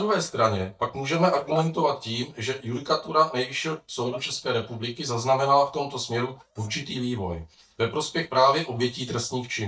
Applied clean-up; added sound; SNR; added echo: neural mask model DeepFilterNet 3.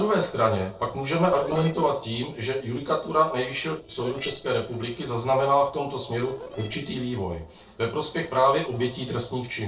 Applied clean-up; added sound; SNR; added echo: neural separator model SepFormer DNS4.